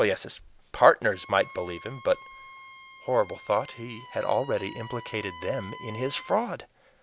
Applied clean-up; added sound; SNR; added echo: none; Wind instrument, woodwind instrument; 18 dB; none.